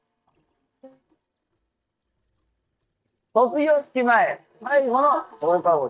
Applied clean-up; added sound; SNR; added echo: neural mask model DeepFilterNet 3.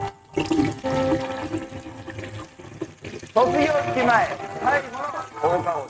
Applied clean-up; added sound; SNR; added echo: neural mask model RNNoise.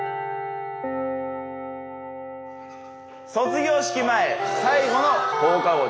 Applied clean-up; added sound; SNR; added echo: none; none; none; none.